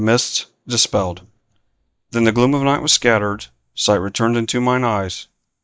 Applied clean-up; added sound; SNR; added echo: neural mask model DeepFilterNet 3.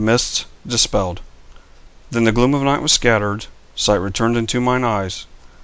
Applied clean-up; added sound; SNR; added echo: none; none; none; none.